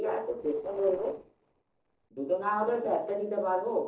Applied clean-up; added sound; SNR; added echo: neural separator model SepFormer DNS4.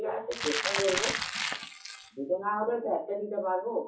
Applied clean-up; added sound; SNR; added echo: classical method WPE with log-MMSE.